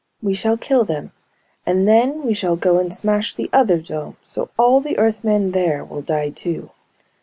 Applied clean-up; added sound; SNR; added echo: none; none; none; none.